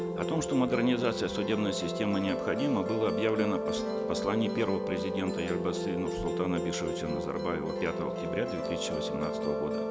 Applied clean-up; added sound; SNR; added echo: none; Musical instrument; 1 dB; none.